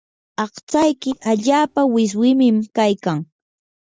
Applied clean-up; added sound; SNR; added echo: neural mask model DeepFilterNet 3.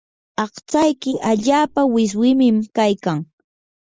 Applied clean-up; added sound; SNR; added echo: neural mask model Resemble Enhance denoiser.